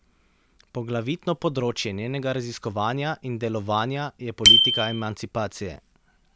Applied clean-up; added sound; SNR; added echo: none; Bicycle bell; -1 dB; none.